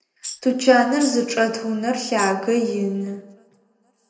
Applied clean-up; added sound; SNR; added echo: none; Tambourine; 13 dB; reverberation time 0.9 s.